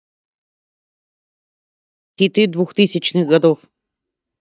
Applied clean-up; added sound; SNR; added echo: neural mask model DeepFilterNet 3.